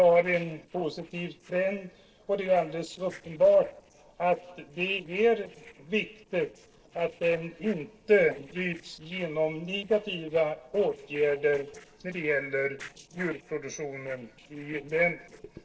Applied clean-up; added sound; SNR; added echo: neural separator model SepFormer DNS4.